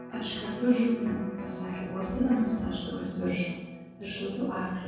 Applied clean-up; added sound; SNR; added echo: none; Electric guitar; 12 dB; reverberation time 1.3 s.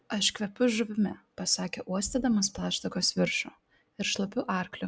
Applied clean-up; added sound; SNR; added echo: none; none; none; none.